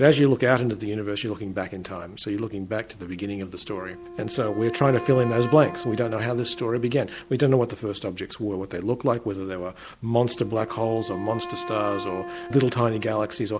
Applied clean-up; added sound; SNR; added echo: none; Wind instrument, woodwind instrument; 15 dB; none.